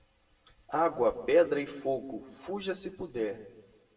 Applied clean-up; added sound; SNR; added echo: none; none; none; reverberation time 1.0 s.